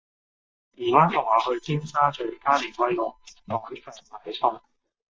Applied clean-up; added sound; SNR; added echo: neural mask model DeepFilterNet 3.